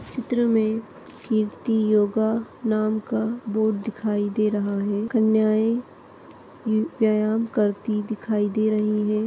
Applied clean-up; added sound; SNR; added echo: none; none; none; none.